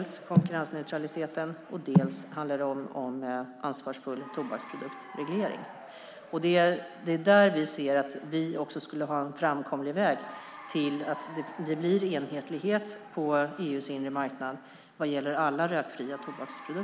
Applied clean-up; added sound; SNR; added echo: none; Applause / Cheering; 19 dB; none.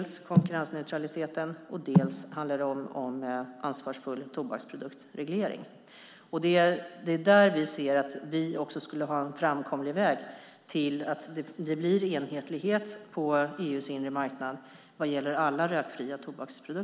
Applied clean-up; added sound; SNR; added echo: none; none; none; none.